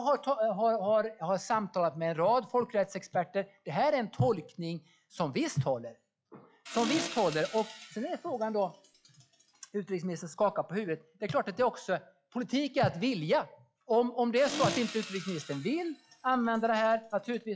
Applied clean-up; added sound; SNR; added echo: classical method log-MMSE.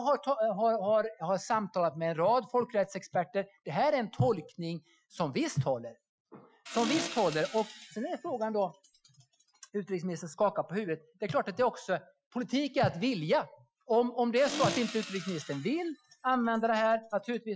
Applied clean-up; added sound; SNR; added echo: classical method Wiener filter.